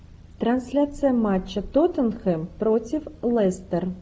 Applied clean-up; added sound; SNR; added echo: none; none; none; none.